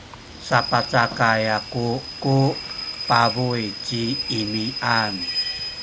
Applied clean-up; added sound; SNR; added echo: none; Rain / Train; 7 dB; none.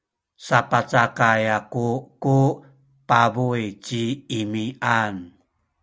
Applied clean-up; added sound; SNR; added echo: none; none; none; none.